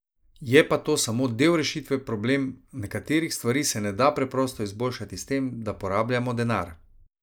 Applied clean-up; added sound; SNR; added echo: neural mask model Resemble Enhance denoiser.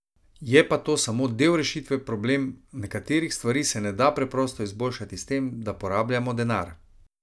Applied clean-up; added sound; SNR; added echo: none; none; none; none.